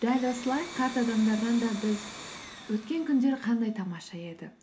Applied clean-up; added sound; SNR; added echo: none; Domestic sounds, home sounds; 15 dB; none.